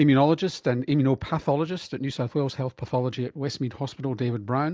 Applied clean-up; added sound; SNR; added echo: none; none; none; none.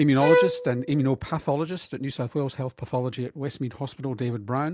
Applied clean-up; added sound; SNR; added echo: none; Bowed string instrument; 2 dB; none.